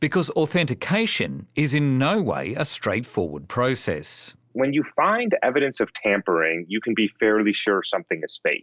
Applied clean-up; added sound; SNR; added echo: none; none; none; none.